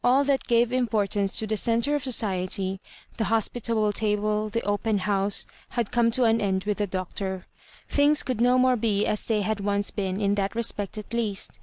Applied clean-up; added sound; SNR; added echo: none; none; none; none.